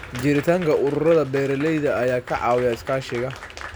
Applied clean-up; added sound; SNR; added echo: none; Applause / Crowd; 17 dB; none.